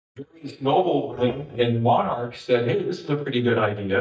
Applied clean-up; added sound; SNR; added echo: neural mask model DeepFilterNet 3.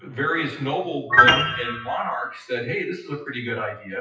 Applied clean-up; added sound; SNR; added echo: classical method WPE with log-MMSE.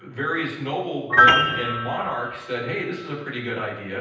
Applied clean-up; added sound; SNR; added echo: none; Piano; -4 dB; reverberation time 0.9 s.